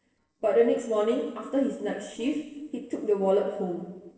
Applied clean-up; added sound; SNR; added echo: neural separator model SepFormer DNS4.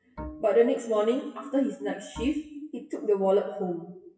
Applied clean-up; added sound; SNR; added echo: classical method WPE with log-MMSE.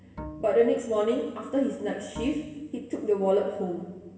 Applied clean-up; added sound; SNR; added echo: none; Bowed string instrument; 17 dB; reverberation time 1.2 s.